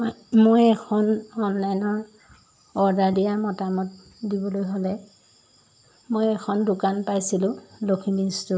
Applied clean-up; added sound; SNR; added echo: none; none; none; none.